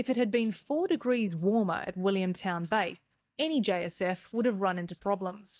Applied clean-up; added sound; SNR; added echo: neural mask model DeepFilterNet 3.